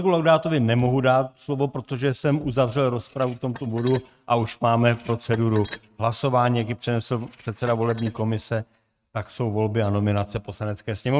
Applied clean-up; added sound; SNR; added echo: neural mask model RNNoise.